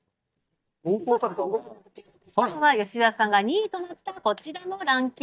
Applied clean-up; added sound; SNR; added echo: neural mask model DeepFilterNet 3.